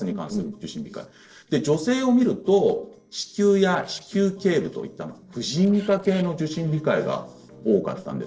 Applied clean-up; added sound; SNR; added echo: neural separator model SepFormer DNS4.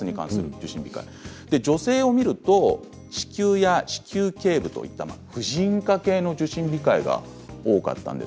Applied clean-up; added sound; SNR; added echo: none; none; none; none.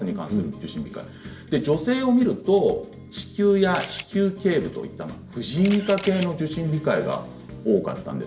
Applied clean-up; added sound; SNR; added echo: none; Camera; 10 dB; reverberation time 0.5 s.